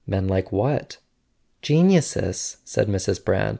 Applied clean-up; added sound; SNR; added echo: none; none; none; none.